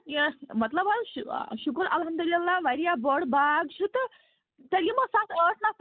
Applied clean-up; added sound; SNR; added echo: none; none; none; none.